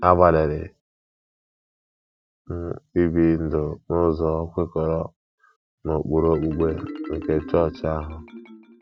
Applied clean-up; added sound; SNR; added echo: neural mask model RNNoise.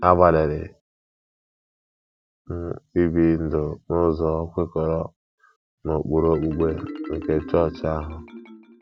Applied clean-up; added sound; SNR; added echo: none; Marimba, xylophone; 17 dB; none.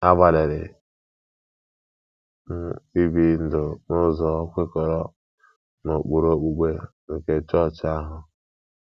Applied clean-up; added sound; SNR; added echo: none; none; none; none.